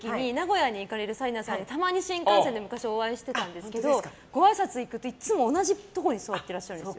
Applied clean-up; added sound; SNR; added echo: none; none; none; none.